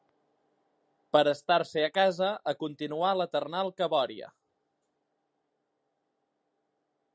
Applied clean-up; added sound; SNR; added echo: none; none; none; none.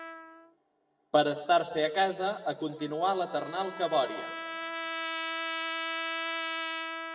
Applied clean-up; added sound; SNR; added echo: none; Trumpet; 6 dB; reverberation time 1.4 s.